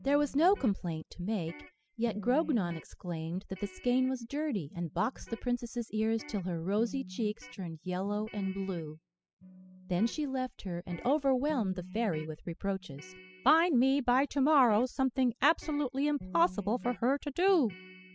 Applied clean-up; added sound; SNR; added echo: classical method spectral subtraction.